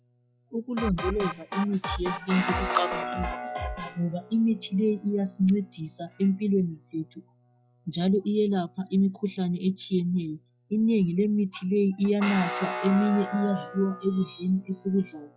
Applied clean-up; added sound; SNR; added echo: classical method log-MMSE.